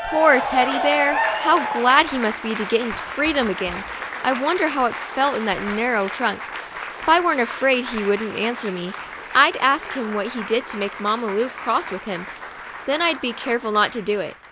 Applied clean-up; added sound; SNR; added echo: none; Applause / Cheering; 8 dB; none.